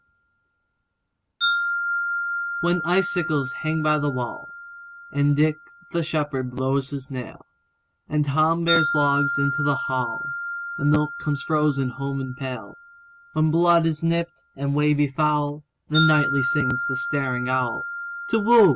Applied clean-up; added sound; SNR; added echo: none; Wind chime; 6 dB; none.